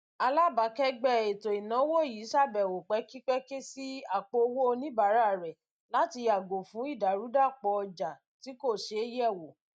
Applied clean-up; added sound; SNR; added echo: none; none; none; none.